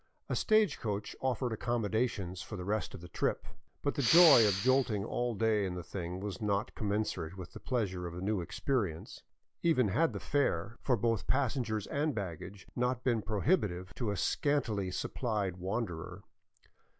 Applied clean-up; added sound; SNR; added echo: none; Respiratory sounds; 2 dB; none.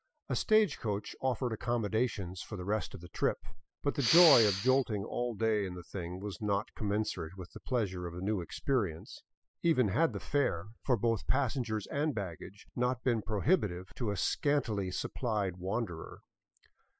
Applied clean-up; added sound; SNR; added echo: classical method spectral subtraction.